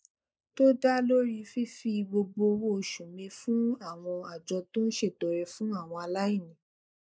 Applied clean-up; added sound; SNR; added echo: neural mask model Resemble Enhance denoiser.